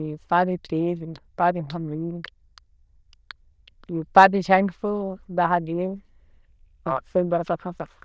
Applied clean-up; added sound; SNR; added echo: neural diffusion model UNIVERSE++.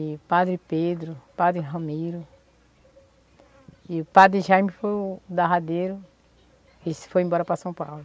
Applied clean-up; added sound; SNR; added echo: none; none; none; none.